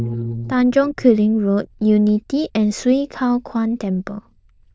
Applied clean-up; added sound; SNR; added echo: neural diffusion model UNIVERSE++.